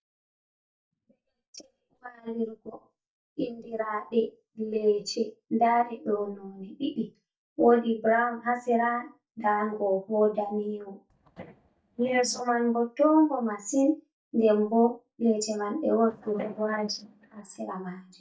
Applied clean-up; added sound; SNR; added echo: neural mask model DeepFilterNet 3.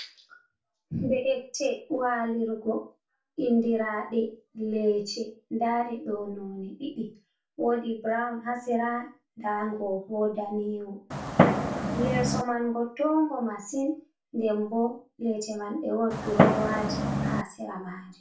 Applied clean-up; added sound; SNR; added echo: none; Fireworks; -5 dB; reverberation time 0.3 s.